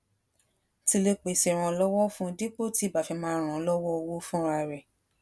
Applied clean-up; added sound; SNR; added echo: none; none; none; none.